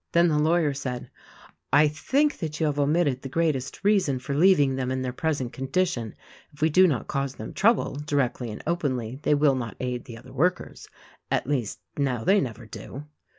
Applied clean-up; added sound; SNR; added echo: none; none; none; none.